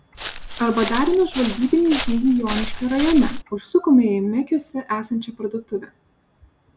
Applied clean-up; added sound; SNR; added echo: none; Walk, footsteps; 5 dB; none.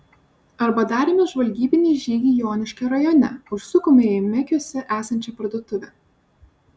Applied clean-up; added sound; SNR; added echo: none; none; none; none.